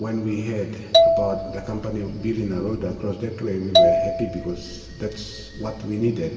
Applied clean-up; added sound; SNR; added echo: none; Marimba, xylophone; -4 dB; reverberation time 2.3 s.